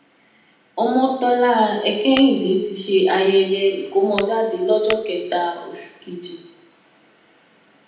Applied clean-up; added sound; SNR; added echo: none; Tap / Glass; 14 dB; reverberation time 0.8 s.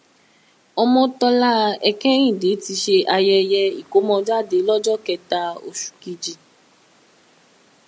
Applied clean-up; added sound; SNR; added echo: none; none; none; none.